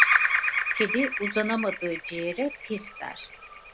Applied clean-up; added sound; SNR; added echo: none; Bird vocalization, bird call, bird song; -3 dB; none.